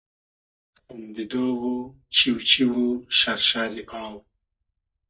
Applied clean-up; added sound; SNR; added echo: neural mask model DeepFilterNet 3.